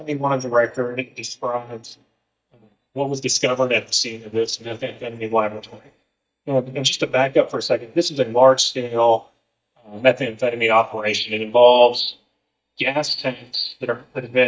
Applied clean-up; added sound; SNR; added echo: neural mask model DeepFilterNet 3.